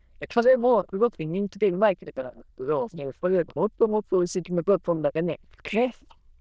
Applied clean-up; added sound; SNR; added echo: neural diffusion model UNIVERSE++.